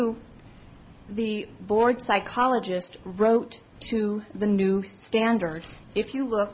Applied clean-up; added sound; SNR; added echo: none; none; none; none.